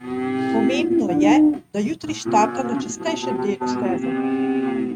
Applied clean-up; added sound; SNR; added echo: neural mask model RNNoise.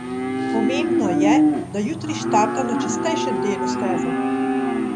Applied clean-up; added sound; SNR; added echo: none; Livestock, farm animals, working animals; -5 dB; none.